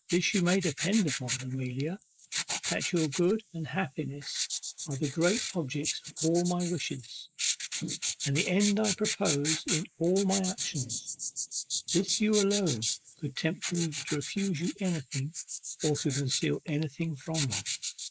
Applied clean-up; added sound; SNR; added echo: neural mask model Resemble Enhance denoiser.